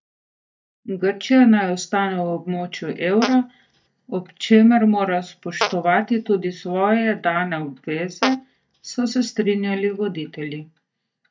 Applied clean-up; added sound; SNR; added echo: neural mask model DeepFilterNet 3.